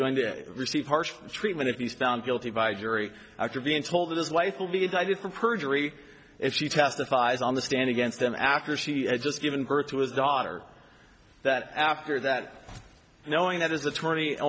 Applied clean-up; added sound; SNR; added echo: none; none; none; none.